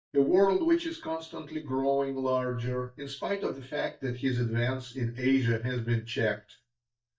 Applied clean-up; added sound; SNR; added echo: neural mask model DeepFilterNet 3.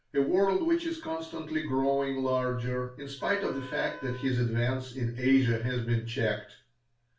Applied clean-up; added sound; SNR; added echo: none; Wind instrument, woodwind instrument; 18 dB; reverberation time 0.3 s.